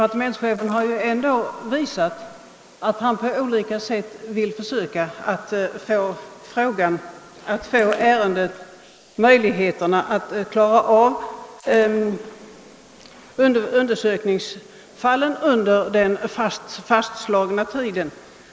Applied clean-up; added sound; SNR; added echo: neural mask model Resemble Enhance denoiser.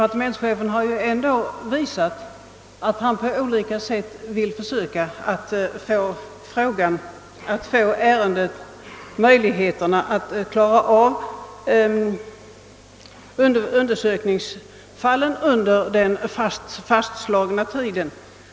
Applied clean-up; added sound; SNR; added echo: none; none; none; none.